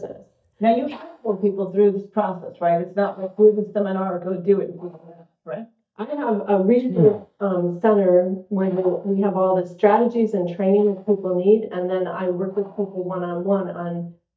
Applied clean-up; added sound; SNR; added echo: neural mask model DeepFilterNet 3.